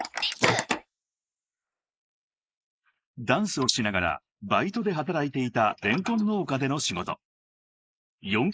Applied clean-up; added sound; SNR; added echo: neural mask model Resemble Enhance denoiser.